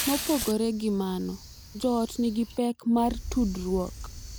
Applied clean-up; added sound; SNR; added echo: none; Fire; 10 dB; none.